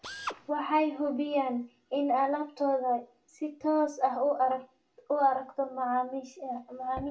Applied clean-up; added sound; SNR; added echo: none; Drill; 11 dB; reverberation time 0.2 s.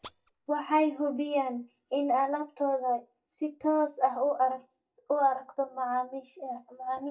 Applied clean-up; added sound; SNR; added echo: neural mask model DeepFilterNet 3.